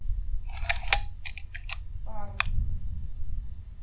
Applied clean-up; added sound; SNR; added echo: none; Camera; 4 dB; reverberation time 0.3 s.